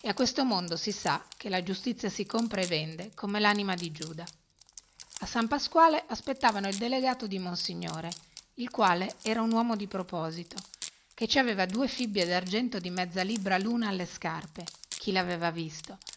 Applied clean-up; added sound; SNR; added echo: none; Wood; 19 dB; none.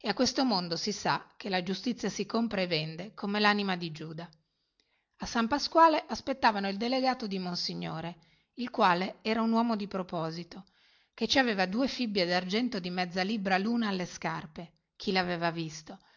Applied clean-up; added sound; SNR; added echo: none; none; none; none.